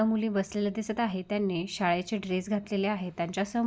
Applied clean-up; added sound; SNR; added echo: none; none; none; none.